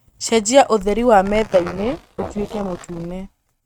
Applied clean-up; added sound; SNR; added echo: neural mask model RNNoise.